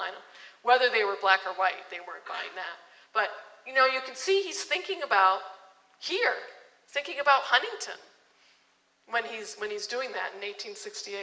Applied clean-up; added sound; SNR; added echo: none; none; none; none.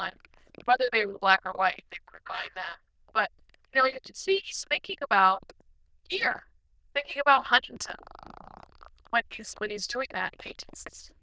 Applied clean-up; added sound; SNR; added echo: neural diffusion model UNIVERSE++.